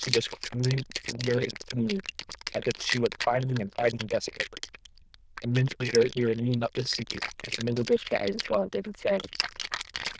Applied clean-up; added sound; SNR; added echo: neural diffusion model UNIVERSE++.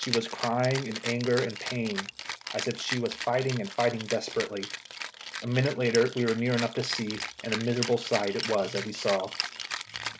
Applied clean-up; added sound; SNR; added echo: none; Rattle (instrument); 7 dB; none.